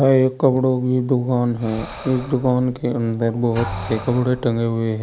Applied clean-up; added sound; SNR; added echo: none; Drum + Breathing; 16 dB; none.